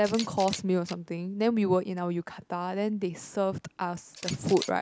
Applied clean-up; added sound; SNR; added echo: none; Camera; 16 dB; none.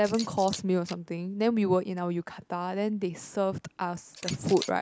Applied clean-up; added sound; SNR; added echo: neural mask model Resemble Enhance denoiser.